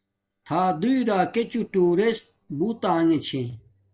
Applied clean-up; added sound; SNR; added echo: neural separator model SepFormer DNS4.